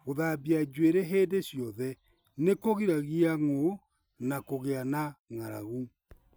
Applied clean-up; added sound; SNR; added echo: none; none; none; none.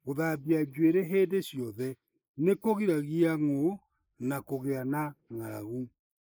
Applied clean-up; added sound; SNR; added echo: neural mask model Resemble Enhance denoiser.